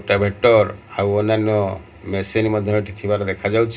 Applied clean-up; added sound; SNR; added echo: none; none; none; reverberation time 0.2 s.